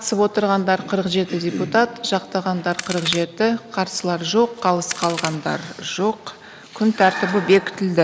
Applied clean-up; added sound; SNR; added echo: none; Crack; 9 dB; none.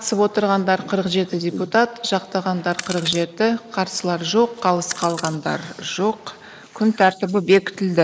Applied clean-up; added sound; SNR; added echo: neural mask model Resemble Enhance denoiser.